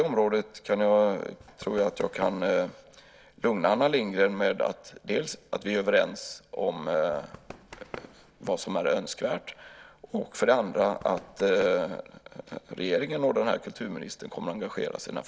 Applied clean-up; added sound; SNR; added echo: none; Run; 18 dB; none.